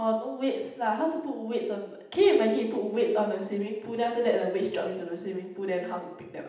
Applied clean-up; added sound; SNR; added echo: none; none; none; reverberation time 0.8 s.